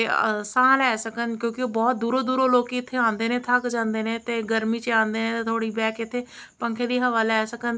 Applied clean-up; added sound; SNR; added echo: none; none; none; none.